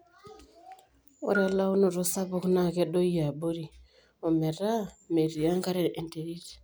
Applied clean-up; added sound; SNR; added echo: none; Bell; 14 dB; none.